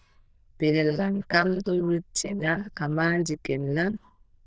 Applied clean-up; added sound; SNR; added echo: neural diffusion model UNIVERSE++.